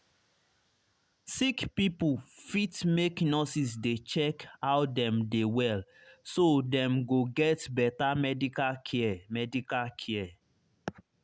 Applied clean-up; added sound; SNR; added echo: none; none; none; none.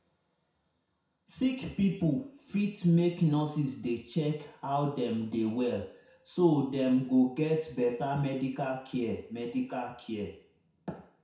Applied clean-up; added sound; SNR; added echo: none; none; none; reverberation time 0.6 s.